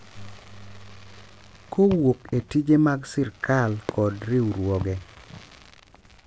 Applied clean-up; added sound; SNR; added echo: none; Fireworks; 18 dB; none.